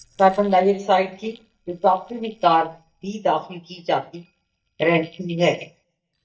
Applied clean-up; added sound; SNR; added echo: neural mask model DeepFilterNet 3.